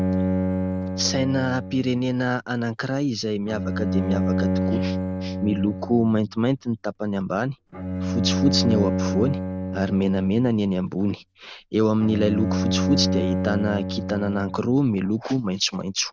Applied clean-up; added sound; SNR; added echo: none; Bowed string instrument; 3 dB; none.